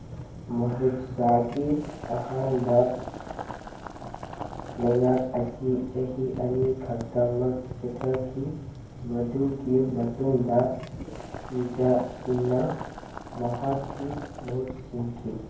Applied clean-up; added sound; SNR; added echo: none; Boiling; 11 dB; reverberation time 0.9 s.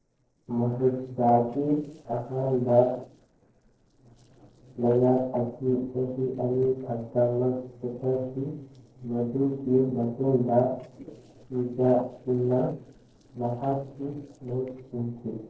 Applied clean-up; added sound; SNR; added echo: neural separator model SepFormer DNS4.